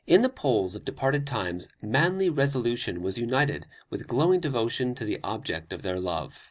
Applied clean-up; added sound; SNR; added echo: none; none; none; none.